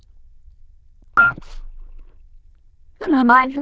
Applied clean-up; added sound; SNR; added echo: neural diffusion model UNIVERSE++.